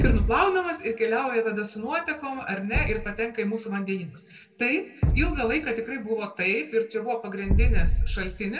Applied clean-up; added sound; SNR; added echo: none; Thump, thud; 0 dB; reverberation time 1.2 s.